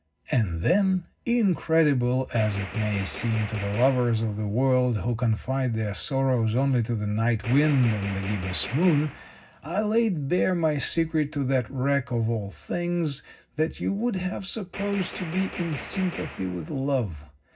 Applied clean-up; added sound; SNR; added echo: none; Gunshot, gunfire; 13 dB; reverberation time 0.4 s.